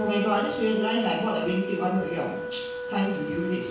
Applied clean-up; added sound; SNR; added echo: none; Wind instrument, woodwind instrument; 6 dB; reverberation time 0.6 s.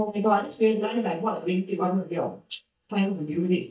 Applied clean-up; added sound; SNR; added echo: neural mask model DeepFilterNet 3.